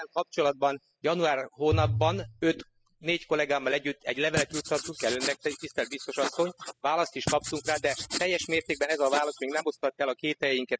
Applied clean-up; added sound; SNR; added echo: classical method spectral subtraction.